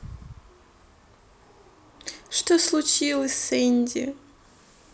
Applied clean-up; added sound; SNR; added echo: none; none; none; none.